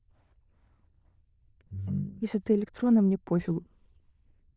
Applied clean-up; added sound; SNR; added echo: neural diffusion model UNIVERSE++.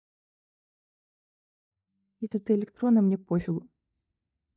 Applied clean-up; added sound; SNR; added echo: neural mask model DeepFilterNet 3.